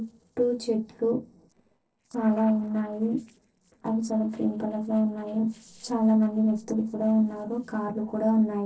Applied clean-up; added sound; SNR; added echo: neural separator model SepFormer DNS4.